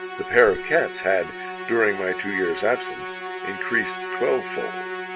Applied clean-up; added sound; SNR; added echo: none; Musical instrument; 8 dB; none.